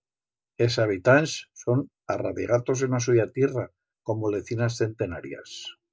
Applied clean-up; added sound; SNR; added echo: none; none; none; none.